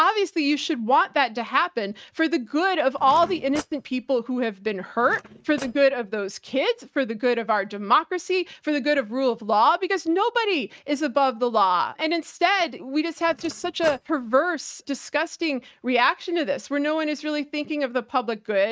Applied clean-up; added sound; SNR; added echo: neural mask model RNNoise.